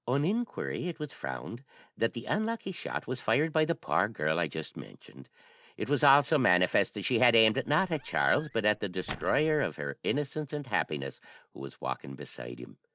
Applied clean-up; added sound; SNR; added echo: neural separator model SepFormer DNS4.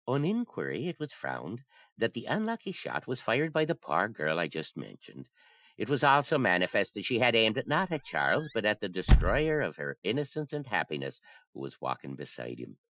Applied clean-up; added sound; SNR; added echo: classical method Wiener filter.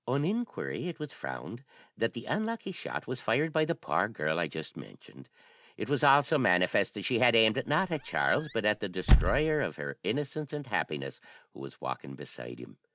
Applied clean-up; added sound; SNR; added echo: none; Squeak / Slam; -1 dB; none.